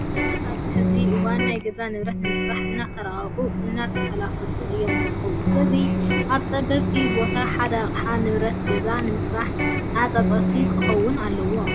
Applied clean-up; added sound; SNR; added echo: none; Electric guitar + Mechanisms; -4 dB; none.